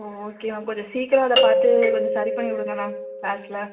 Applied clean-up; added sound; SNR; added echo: none; Doorbell; -2 dB; reverberation time 0.7 s.